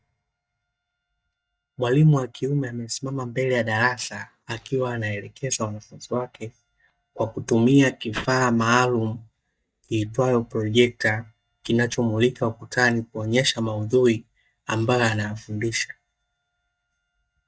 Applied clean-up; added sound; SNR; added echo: neural mask model DeepFilterNet 3.